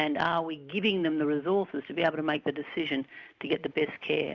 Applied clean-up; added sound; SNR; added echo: none; none; none; none.